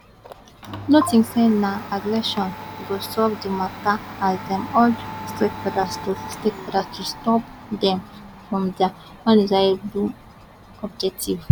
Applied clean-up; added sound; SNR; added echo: none; Domestic sounds, home sounds; 14 dB; none.